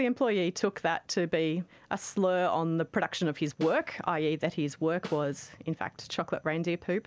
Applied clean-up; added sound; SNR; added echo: none; Snare drum; 18 dB; none.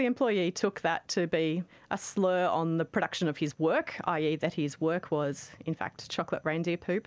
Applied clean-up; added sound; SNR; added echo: none; none; none; none.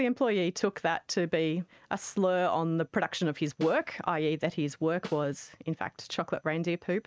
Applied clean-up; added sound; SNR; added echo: neural mask model RNNoise.